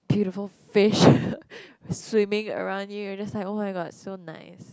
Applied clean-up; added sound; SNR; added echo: none; none; none; none.